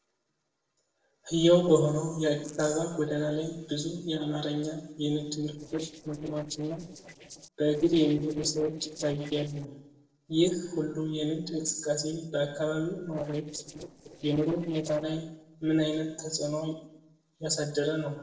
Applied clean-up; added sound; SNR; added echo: neural separator model SepFormer DNS4.